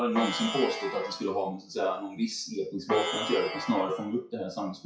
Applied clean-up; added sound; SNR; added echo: classical method WPE with log-MMSE.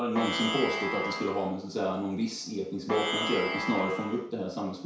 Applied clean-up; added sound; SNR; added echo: none; Plucked string instrument; 2 dB; reverberation time 0.6 s.